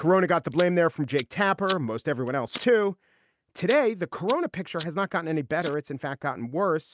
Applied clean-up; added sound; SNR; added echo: neural mask model RNNoise.